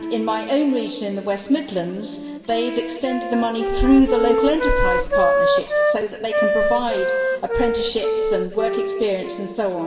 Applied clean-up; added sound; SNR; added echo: none; Wind instrument, woodwind instrument; 1 dB; reverberation time 1.6 s.